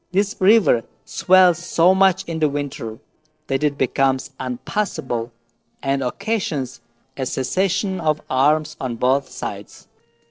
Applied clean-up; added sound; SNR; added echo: neural separator model SepFormer DNS4.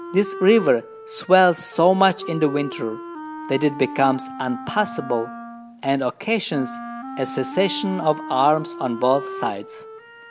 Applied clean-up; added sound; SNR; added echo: none; Wind instrument, woodwind instrument; 12 dB; none.